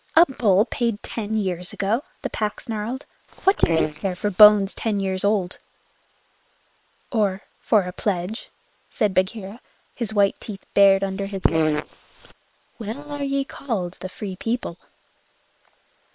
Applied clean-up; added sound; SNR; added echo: neural separator model SepFormer WHAM!.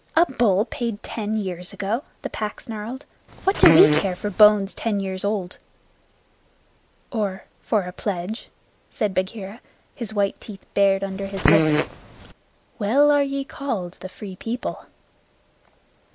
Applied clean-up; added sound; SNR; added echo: none; Fart; -2 dB; none.